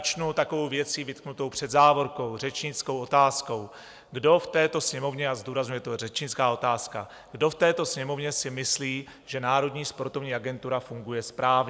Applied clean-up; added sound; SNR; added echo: none; none; none; none.